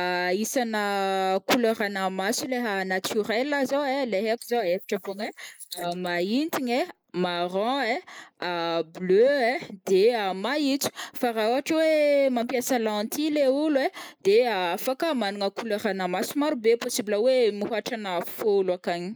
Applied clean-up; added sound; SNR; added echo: neural mask model Resemble Enhance denoiser.